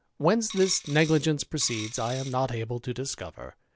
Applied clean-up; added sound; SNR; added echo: none; Coin (dropping); 14 dB; none.